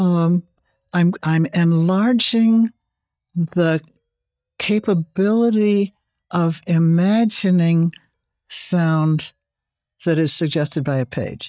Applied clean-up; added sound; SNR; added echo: neural mask model DeepFilterNet 3.